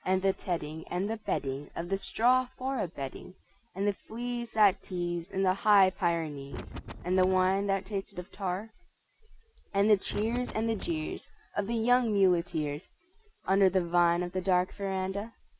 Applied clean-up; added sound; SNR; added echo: none; Wind; 11 dB; none.